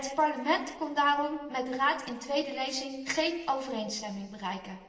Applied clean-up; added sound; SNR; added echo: none; none; none; reverberation time 1.2 s.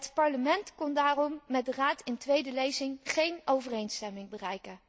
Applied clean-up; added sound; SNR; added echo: none; none; none; none.